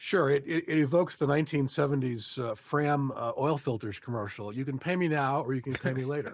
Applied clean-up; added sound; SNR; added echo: neural mask model Resemble Enhance denoiser.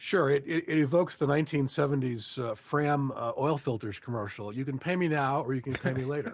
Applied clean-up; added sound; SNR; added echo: none; none; none; none.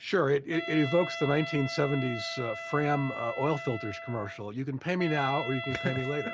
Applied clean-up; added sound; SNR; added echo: none; Wind instrument, woodwind instrument; 9 dB; none.